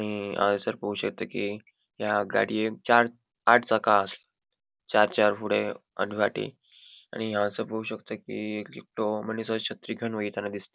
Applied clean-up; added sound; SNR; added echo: none; none; none; none.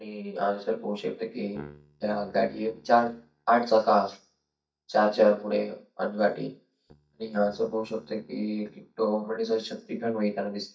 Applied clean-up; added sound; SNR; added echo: neural mask model DeepFilterNet 3.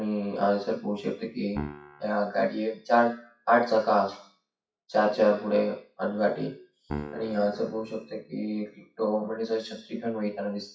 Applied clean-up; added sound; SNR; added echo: classical method WPE with log-MMSE.